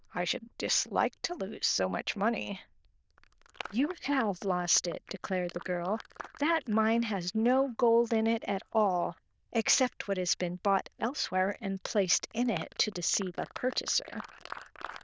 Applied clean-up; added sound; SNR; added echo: neural diffusion model UNIVERSE++.